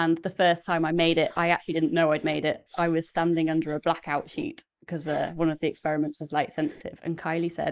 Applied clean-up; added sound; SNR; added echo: neural mask model Resemble Enhance denoiser.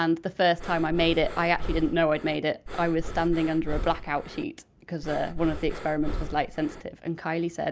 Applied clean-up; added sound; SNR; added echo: none; Breathing; 6 dB; none.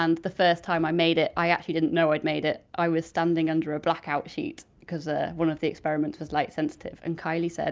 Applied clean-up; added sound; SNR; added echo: none; none; none; none.